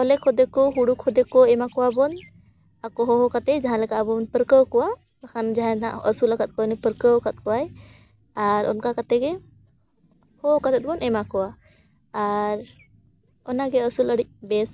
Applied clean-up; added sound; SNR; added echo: none; none; none; none.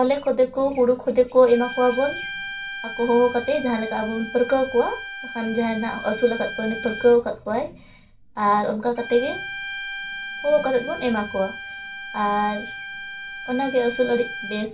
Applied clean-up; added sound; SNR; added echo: none; Bowed string instrument; 12 dB; reverberation time 0.3 s.